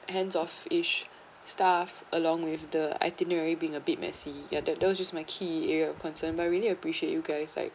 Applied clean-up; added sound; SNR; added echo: none; none; none; none.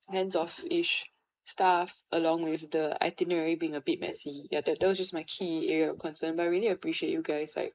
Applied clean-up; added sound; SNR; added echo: neural mask model Resemble Enhance denoiser.